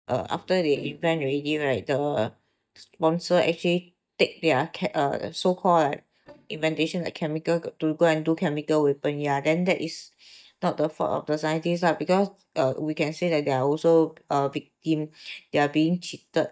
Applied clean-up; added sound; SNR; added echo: neural mask model DeepFilterNet 3.